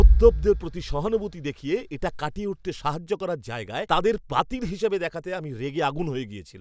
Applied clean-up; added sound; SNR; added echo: none; Bass drum; 1 dB; none.